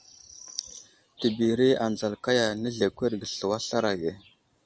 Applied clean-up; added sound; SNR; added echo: none; none; none; none.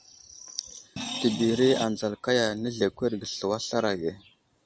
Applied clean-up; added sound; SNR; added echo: none; Screech; 7 dB; none.